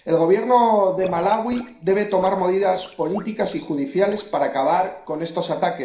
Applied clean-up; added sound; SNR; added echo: neural separator model SepFormer DNS4.